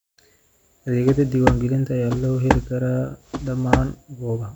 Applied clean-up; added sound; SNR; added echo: none; Walk, footsteps; 3 dB; none.